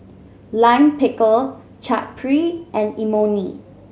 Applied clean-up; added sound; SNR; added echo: none; none; none; none.